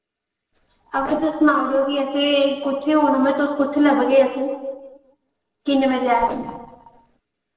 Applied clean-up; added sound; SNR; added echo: neural separator model SepFormer DNS4.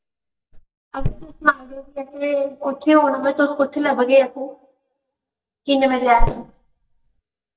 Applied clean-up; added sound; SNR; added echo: neural mask model DeepFilterNet 3.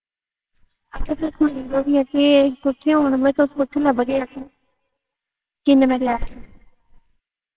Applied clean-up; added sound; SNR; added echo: neural separator model SepFormer WHAMR!.